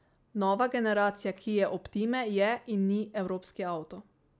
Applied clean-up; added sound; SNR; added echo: none; none; none; none.